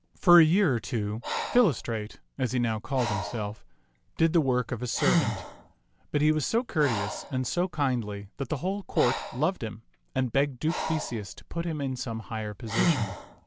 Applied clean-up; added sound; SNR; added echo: none; Breathing; 8 dB; none.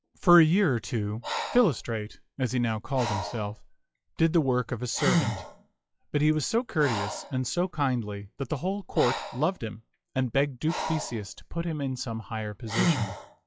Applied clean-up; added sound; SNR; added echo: classical method log-MMSE.